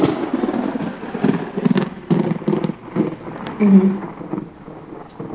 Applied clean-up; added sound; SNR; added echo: none; Thunder; -1 dB; none.